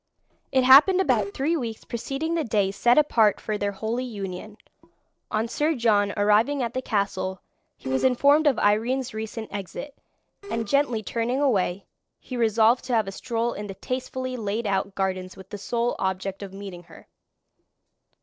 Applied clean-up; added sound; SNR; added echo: neural separator model SepFormer DNS4.